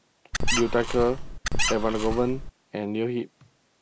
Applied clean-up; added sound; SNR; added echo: none; Squeak; -2 dB; none.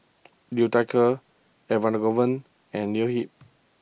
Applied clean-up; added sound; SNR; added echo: none; none; none; none.